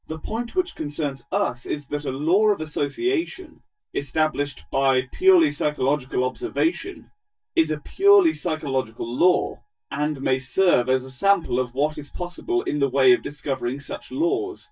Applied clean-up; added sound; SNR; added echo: neural mask model DeepFilterNet 3.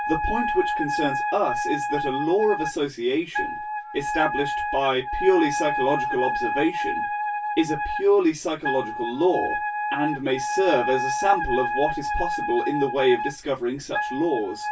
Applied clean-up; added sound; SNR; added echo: none; Wind instrument, woodwind instrument; 3 dB; reverberation time 0.1 s.